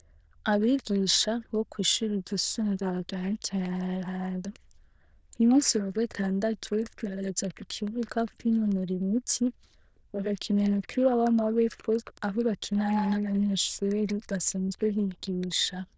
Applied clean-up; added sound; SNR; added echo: neural diffusion model UNIVERSE++.